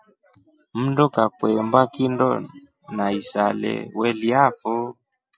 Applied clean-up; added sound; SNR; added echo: none; none; none; none.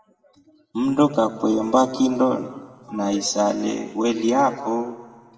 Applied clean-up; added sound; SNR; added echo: none; none; none; reverberation time 1.5 s.